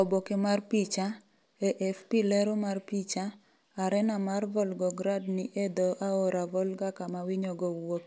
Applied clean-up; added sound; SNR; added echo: none; none; none; none.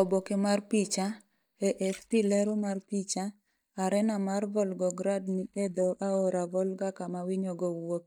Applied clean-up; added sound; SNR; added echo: neural mask model DeepFilterNet 3.